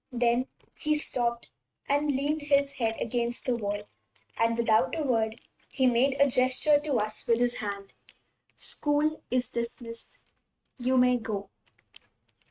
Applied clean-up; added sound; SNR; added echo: neural mask model RNNoise.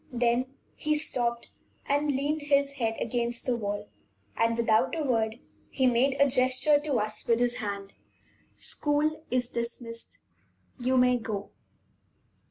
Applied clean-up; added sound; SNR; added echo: none; none; none; none.